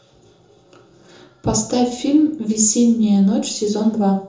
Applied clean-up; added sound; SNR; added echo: none; none; none; reverberation time 0.6 s.